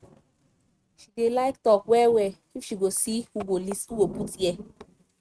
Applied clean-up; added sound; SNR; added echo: neural mask model RNNoise.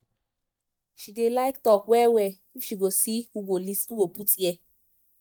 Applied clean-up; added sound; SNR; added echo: neural mask model DeepFilterNet 3.